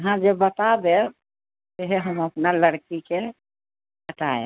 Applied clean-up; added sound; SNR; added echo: none; none; none; none.